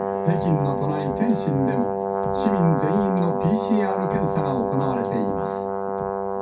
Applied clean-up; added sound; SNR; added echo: none; Brass instrument; 1 dB; reverberation time 0.3 s.